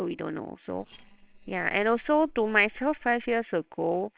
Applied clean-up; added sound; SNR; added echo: neural separator model SepFormer WHAMR!.